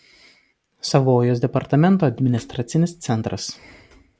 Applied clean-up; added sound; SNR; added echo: none; none; none; none.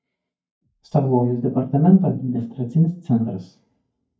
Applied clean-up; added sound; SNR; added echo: neural mask model DeepFilterNet 3.